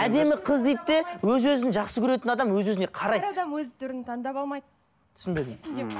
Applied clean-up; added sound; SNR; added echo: none; none; none; none.